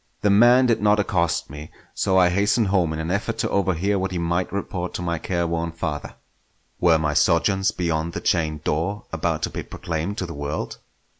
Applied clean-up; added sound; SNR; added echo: none; none; none; none.